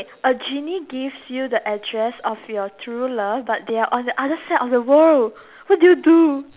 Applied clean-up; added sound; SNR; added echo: none; none; none; none.